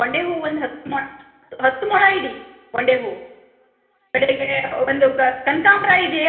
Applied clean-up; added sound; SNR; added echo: none; none; none; reverberation time 1.0 s.